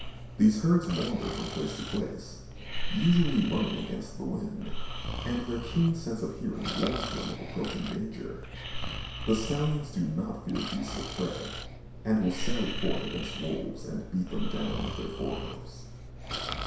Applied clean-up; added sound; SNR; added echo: none; Breathing; 4 dB; reverberation time 0.7 s.